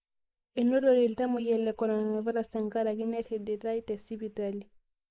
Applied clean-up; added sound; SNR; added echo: neural mask model Resemble Enhance denoiser.